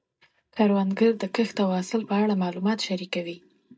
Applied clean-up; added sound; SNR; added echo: neural mask model DeepFilterNet 3.